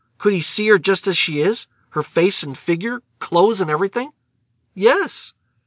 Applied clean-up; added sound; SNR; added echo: none; none; none; none.